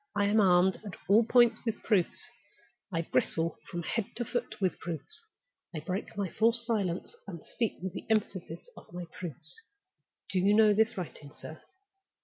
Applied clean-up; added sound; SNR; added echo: none; none; none; none.